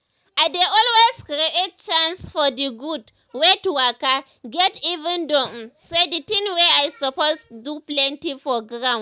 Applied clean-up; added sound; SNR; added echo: none; none; none; none.